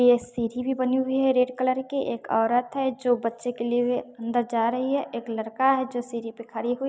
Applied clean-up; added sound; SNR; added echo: none; none; none; none.